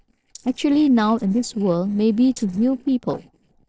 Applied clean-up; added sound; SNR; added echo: neural separator model SepFormer DNS4.